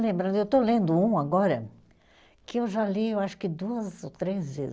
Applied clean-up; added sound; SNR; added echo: none; none; none; none.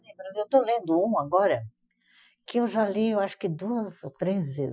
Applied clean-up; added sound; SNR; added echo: classical method Wiener filter.